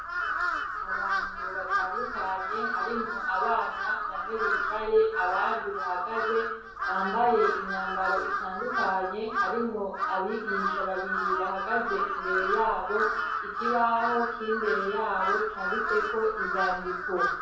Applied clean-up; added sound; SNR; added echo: none; Crow; 0 dB; reverberation time 0.6 s.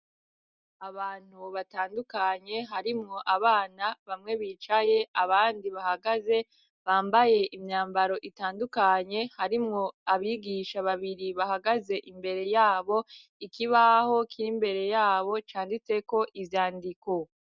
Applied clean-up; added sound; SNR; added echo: none; none; none; none.